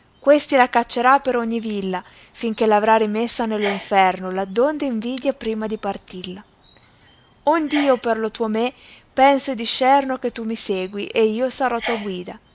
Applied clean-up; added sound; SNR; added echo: none; Sneeze; 19 dB; none.